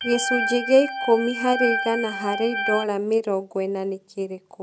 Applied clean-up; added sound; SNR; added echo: none; Organ; 4 dB; none.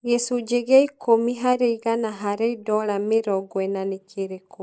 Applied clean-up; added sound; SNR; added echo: neural mask model Resemble Enhance denoiser.